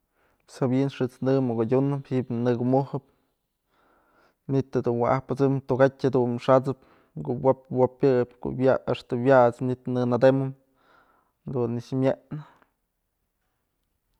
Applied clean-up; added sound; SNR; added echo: none; none; none; none.